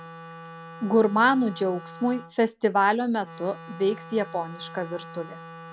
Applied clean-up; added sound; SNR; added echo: none; Wind instrument, woodwind instrument; 17 dB; none.